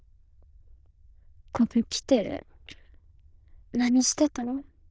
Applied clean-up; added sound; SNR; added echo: neural diffusion model UNIVERSE++.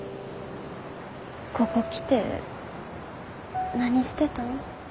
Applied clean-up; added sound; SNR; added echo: none; none; none; none.